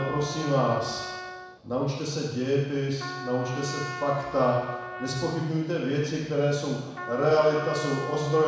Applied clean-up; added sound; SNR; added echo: none; Trumpet; 12 dB; reverberation time 1.1 s.